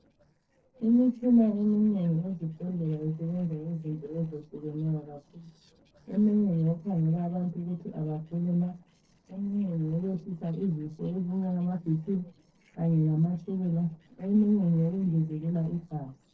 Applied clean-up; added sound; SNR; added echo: neural separator model SepFormer DNS4.